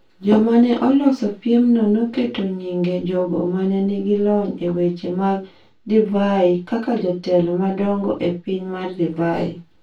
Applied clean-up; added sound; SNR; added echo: none; none; none; reverberation time 0.2 s.